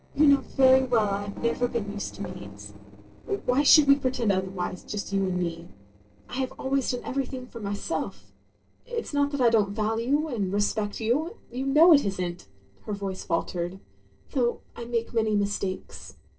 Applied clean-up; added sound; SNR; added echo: neural separator model SepFormer DNS4.